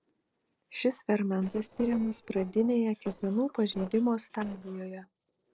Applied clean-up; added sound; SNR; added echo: neural separator model SepFormer DNS4.